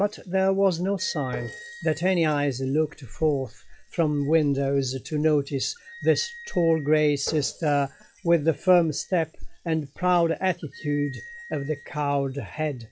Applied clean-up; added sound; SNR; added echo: classical method log-MMSE.